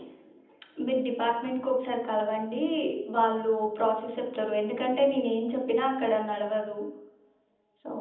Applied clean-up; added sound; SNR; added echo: none; none; none; reverberation time 0.8 s.